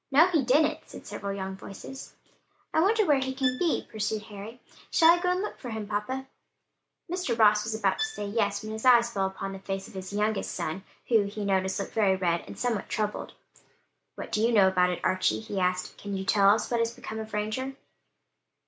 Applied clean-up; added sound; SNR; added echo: none; Bowed string instrument; 11 dB; none.